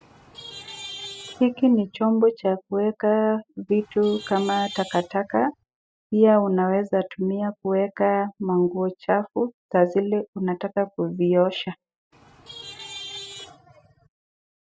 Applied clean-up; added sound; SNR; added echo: classical method spectral subtraction.